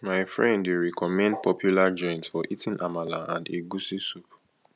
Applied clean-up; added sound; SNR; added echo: none; none; none; none.